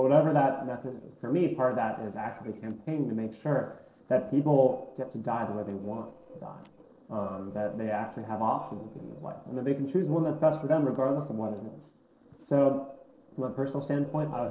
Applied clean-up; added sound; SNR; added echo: neural separator model SepFormer DNS4.